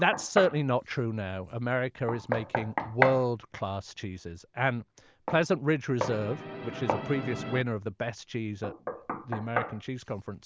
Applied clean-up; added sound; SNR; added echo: none; Knock + Musical instrument; 6 dB; none.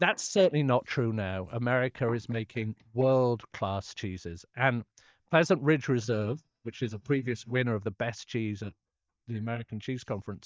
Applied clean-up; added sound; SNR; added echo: neural mask model DeepFilterNet 3.